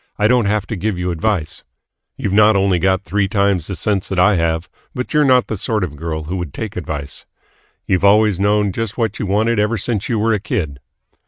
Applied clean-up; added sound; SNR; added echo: neural mask model RNNoise.